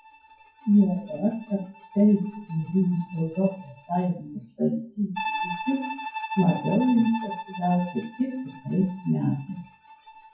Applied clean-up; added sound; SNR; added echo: classical method WPE with log-MMSE.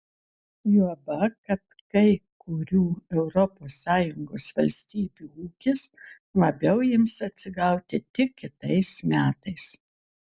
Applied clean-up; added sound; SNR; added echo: none; none; none; none.